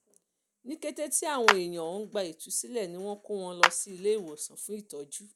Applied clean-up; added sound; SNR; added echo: none; Clapping; -3 dB; none.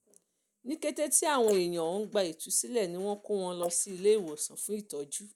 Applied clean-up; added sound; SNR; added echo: neural mask model Resemble Enhance denoiser.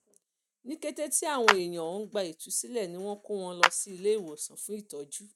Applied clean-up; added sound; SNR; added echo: neural mask model RNNoise.